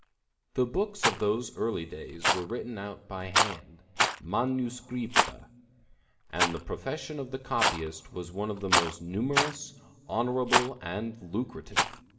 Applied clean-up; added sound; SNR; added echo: none; Rattle; -1 dB; reverberation time 2.0 s.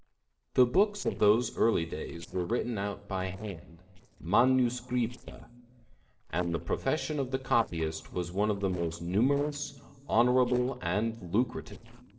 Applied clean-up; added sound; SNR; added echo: neural separator model SepFormer DNS4.